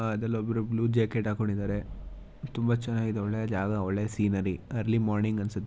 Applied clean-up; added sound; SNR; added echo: none; none; none; none.